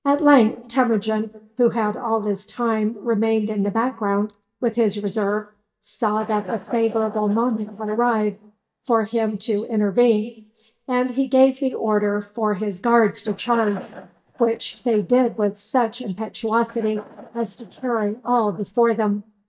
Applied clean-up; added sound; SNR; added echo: neural mask model DeepFilterNet 3.